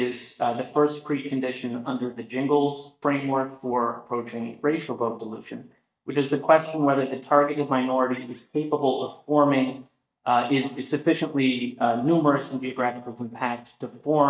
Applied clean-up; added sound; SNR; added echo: neural mask model DeepFilterNet 3.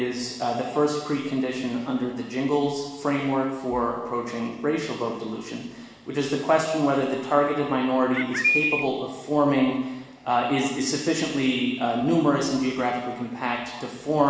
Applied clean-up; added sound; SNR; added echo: none; Bird; -1 dB; reverberation time 1.2 s.